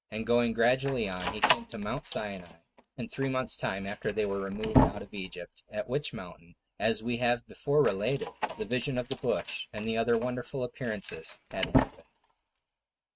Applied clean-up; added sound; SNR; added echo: neural mask model RNNoise.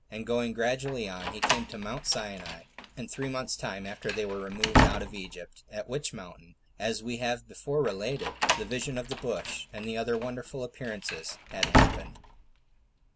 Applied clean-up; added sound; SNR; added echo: none; Slam; -2 dB; none.